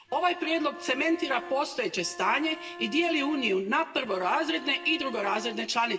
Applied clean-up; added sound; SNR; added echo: none; Bowed string instrument; 15 dB; reverberation time 2.0 s.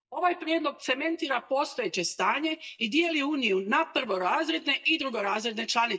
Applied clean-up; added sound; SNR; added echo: neural mask model DeepFilterNet 3.